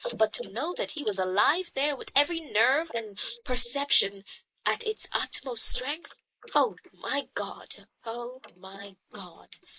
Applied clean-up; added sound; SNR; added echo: neural mask model Resemble Enhance denoiser.